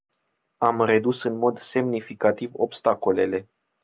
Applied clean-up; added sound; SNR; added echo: none; none; none; none.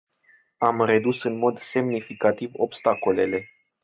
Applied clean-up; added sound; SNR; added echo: neural mask model RNNoise.